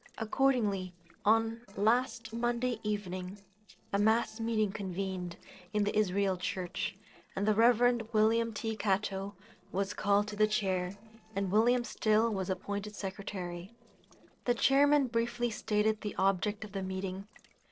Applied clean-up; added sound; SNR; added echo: neural separator model SepFormer DNS4.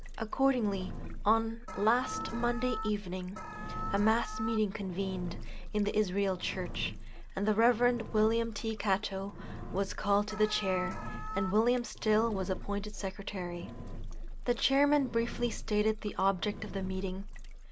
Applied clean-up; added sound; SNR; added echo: none; Alarm + Engine; 8 dB; none.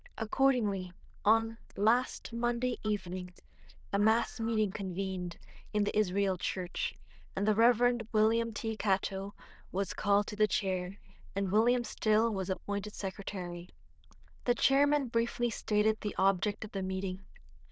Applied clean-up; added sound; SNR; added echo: neural diffusion model UNIVERSE++.